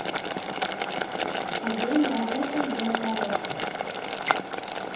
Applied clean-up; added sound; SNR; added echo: none; Boiling; -4 dB; reverberation time 1.0 s.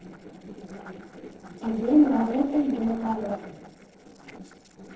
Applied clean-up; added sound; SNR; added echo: neural separator model SepFormer DNS4.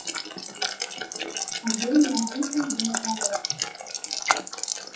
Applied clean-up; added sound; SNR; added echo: classical method WPE with log-MMSE.